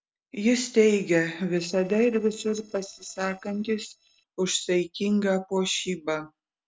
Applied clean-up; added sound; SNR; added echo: neural separator model SepFormer DNS4.